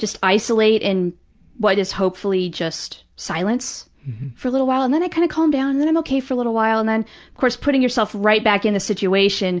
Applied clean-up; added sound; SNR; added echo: none; none; none; none.